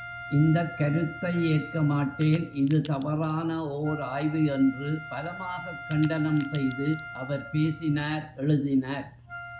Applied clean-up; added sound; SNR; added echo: none; Wind instrument, woodwind instrument + Crack; 15 dB; none.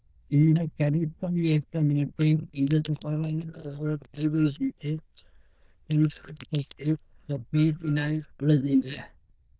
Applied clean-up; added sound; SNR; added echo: neural diffusion model UNIVERSE++.